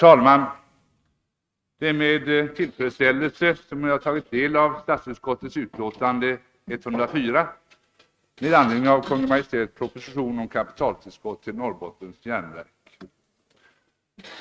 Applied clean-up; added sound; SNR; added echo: neural mask model RNNoise.